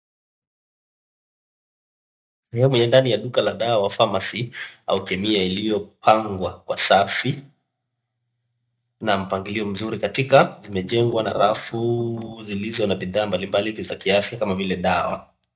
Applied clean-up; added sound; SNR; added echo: neural mask model DeepFilterNet 3.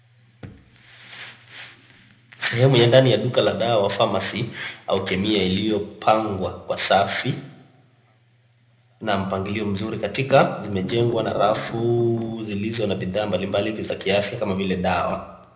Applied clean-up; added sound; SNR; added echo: none; Strum; 12 dB; reverberation time 0.7 s.